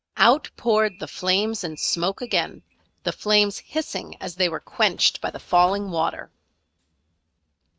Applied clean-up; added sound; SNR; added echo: neural mask model RNNoise.